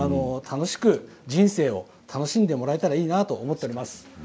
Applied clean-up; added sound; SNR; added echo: none; none; none; none.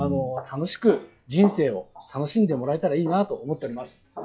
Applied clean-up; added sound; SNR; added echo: classical method log-MMSE.